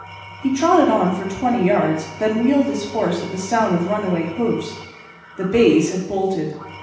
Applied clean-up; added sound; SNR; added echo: none; Engine / Tools; 18 dB; reverberation time 0.9 s.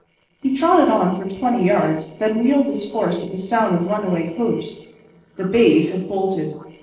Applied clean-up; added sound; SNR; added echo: neural separator model SepFormer DNS4.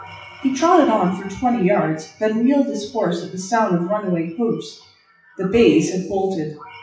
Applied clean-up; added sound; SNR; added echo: classical method WPE with log-MMSE.